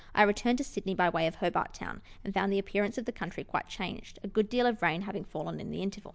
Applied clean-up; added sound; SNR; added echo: none; none; none; none.